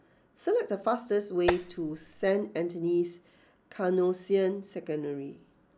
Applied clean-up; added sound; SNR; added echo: none; Tap; 6 dB; none.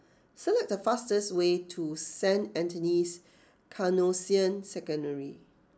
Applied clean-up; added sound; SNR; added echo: none; none; none; none.